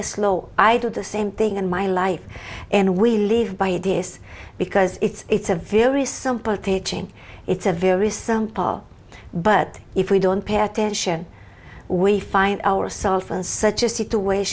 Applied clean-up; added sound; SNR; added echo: none; none; none; none.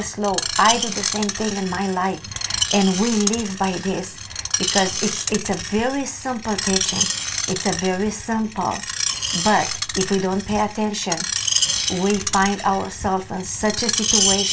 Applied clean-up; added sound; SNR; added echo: none; Screech; 3 dB; reverberation time 0.2 s.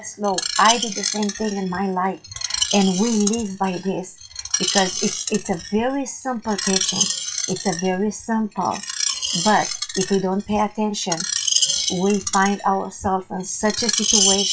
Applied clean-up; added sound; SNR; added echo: classical method WPE with log-MMSE.